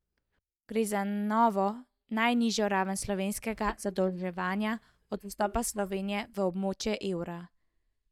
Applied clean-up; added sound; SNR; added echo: neural mask model DeepFilterNet 3.